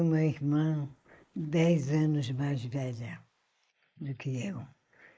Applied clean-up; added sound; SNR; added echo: neural mask model Resemble Enhance denoiser.